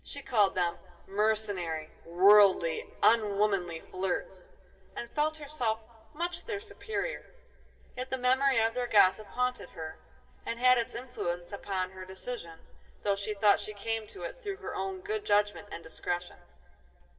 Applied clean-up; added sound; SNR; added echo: none; none; none; reverberation time 2.2 s.